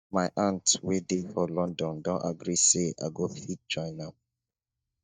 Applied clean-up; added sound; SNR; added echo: neural mask model DeepFilterNet 3.